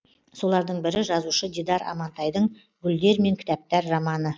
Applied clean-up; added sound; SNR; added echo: neural mask model Resemble Enhance denoiser.